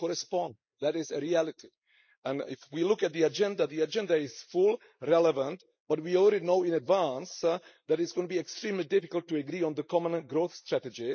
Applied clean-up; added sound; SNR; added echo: neural mask model Resemble Enhance denoiser.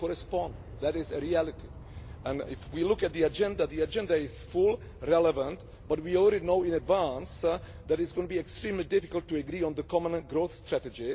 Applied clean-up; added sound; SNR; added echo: none; Aircraft; 16 dB; none.